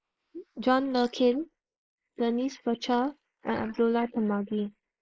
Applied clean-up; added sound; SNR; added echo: neural mask model Resemble Enhance denoiser.